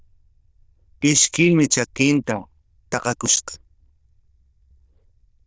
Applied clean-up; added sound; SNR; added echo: neural diffusion model UNIVERSE++.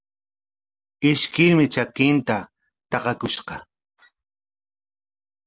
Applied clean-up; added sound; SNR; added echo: none; none; none; none.